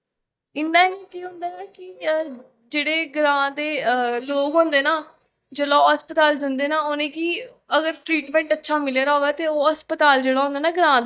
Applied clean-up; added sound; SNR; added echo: neural mask model DeepFilterNet 3.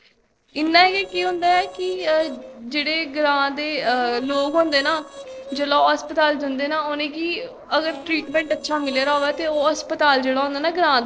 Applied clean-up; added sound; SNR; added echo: neural separator model SepFormer DNS4.